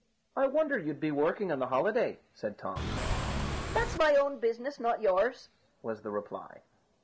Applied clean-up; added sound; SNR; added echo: none; Engine / Car; 1 dB; none.